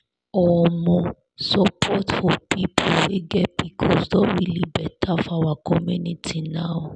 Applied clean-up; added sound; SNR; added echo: none; none; none; none.